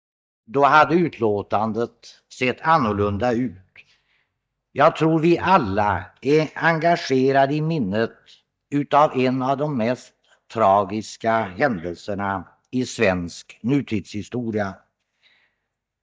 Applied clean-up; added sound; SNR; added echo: neural mask model DeepFilterNet 3.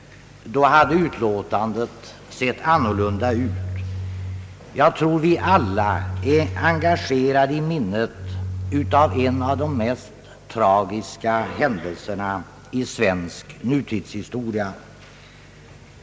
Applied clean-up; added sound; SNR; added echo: none; Bowed string instrument; 7 dB; none.